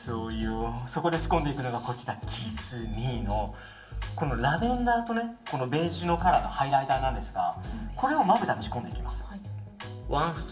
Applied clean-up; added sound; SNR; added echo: none; Cutlery, silverware / Drawer open or close; 19 dB; reverberation time 0.7 s.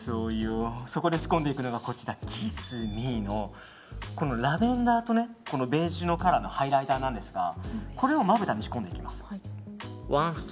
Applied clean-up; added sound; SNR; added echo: none; none; none; none.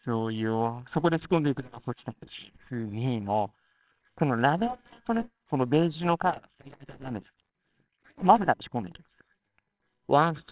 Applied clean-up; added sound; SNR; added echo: neural separator model SepFormer WHAMR!.